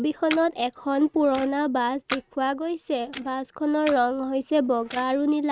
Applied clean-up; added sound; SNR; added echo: neural mask model RNNoise.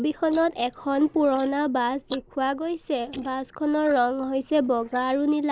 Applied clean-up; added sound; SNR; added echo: neural mask model Resemble Enhance denoiser.